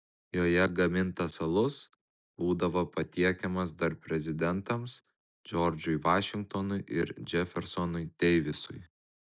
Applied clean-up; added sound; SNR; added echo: neural mask model Resemble Enhance denoiser.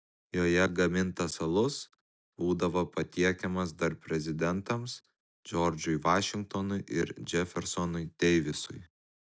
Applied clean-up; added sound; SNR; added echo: none; none; none; none.